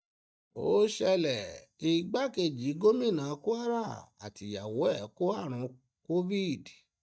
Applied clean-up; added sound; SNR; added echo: neural mask model DeepFilterNet 3.